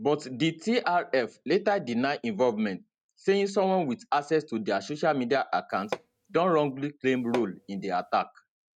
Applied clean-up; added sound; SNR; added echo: neural mask model RNNoise.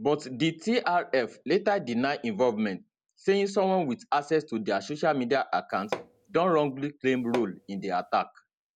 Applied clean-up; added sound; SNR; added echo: none; Hammer; 12 dB; none.